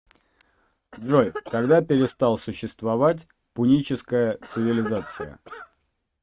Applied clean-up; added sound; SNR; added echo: neural mask model RNNoise.